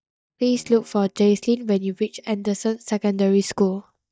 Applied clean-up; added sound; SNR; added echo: neural mask model DeepFilterNet 3.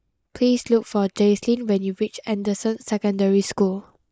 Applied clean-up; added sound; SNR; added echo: neural mask model Resemble Enhance denoiser.